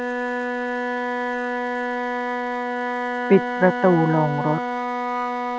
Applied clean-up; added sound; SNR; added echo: none; Wind instrument, woodwind instrument; 1 dB; none.